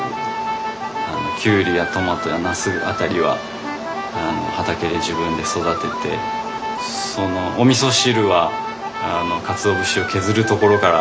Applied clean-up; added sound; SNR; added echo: none; none; none; none.